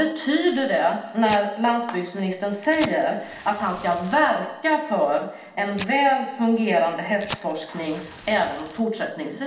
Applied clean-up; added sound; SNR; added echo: none; Fire; 19 dB; reverberation time 0.3 s.